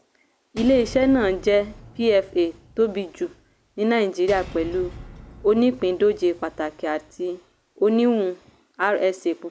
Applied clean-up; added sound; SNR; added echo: none; Shatter / Boom; 19 dB; none.